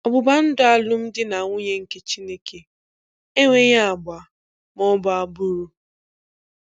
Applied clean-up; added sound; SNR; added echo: none; none; none; none.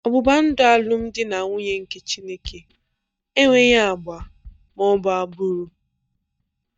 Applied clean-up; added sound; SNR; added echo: neural mask model DeepFilterNet 3.